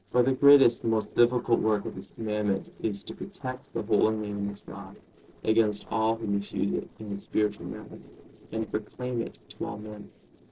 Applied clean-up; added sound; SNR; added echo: neural separator model SepFormer DNS4.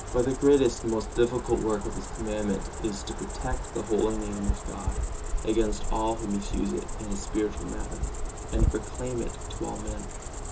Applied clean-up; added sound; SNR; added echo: none; Cricket; 2 dB; reverberation time 0.2 s.